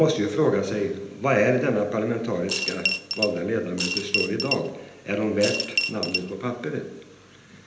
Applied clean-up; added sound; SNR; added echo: none; Coin (dropping) / Glass; 2 dB; reverberation time 0.9 s.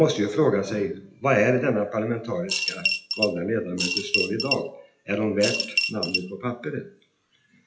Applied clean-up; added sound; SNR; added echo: classical method WPE with log-MMSE.